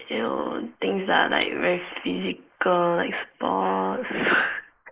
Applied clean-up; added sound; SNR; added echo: neural mask model Resemble Enhance denoiser.